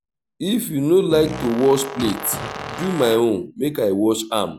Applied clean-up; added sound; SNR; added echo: none; Fart + Brass instrument; 11 dB; none.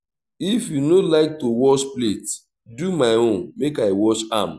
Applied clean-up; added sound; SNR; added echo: none; none; none; none.